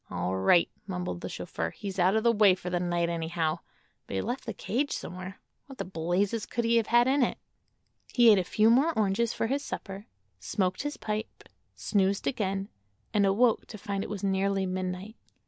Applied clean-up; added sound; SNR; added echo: none; none; none; none.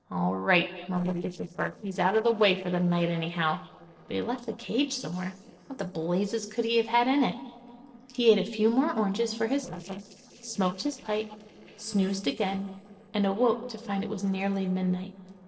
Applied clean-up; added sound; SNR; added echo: neural separator model SepFormer DNS4.